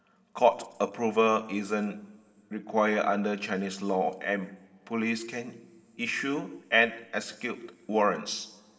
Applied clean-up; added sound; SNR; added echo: none; none; none; reverberation time 2.9 s.